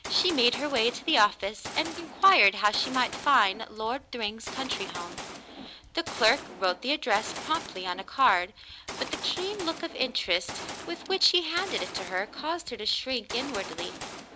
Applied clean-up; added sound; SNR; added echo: none; Gunshot, gunfire; 12 dB; none.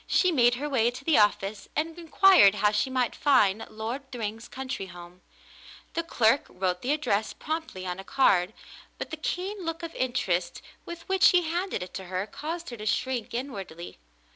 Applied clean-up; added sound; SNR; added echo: none; none; none; none.